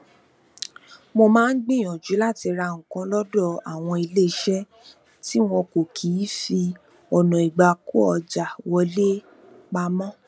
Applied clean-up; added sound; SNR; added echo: none; none; none; none.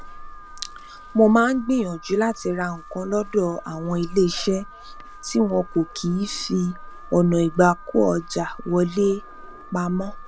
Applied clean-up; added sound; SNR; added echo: none; Livestock, farm animals, working animals + Alarm; 15 dB; none.